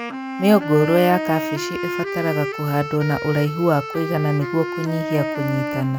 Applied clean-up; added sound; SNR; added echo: none; Wind instrument, woodwind instrument; 6 dB; none.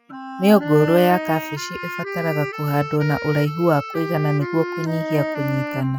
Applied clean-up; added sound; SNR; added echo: classical method spectral subtraction.